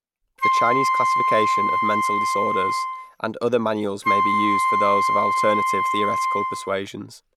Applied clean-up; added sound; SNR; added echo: none; Wind instrument, woodwind instrument; -5 dB; none.